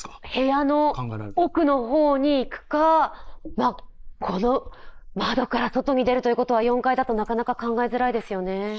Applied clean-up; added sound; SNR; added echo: neural mask model Resemble Enhance denoiser.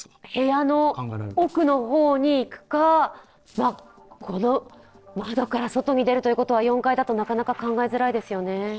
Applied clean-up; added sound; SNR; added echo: neural separator model SepFormer DNS4.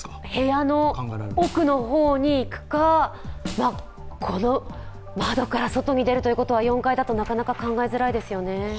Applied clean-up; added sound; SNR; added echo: none; Writing + Snare drum; 15 dB; none.